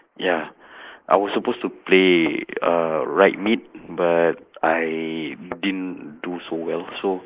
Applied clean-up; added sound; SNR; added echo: neural mask model Resemble Enhance denoiser.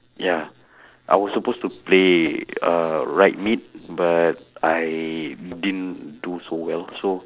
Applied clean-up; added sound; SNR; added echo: neural separator model SepFormer DNS4.